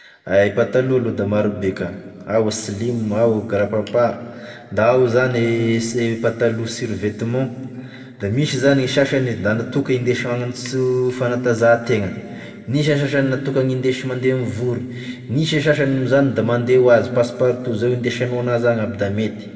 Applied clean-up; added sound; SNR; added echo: none; none; none; reverberation time 1.9 s.